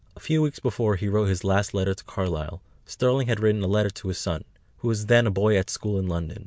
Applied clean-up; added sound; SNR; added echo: none; none; none; none.